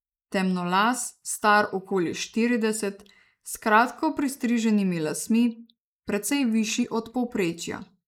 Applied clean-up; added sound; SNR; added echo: neural mask model Resemble Enhance denoiser.